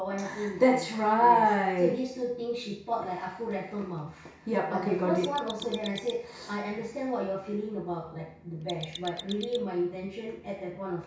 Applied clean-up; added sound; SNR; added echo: none; Mechanisms; 13 dB; reverberation time 0.6 s.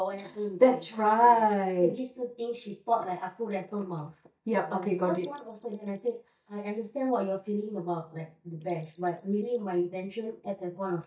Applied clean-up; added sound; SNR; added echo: neural mask model DeepFilterNet 3.